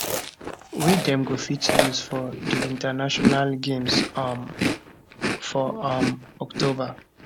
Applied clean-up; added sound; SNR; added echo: none; Chewing, mastication; 1 dB; none.